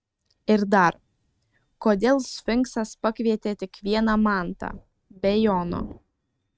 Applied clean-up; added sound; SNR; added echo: neural mask model RNNoise.